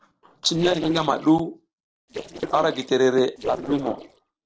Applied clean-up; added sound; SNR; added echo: neural separator model SepFormer DNS4.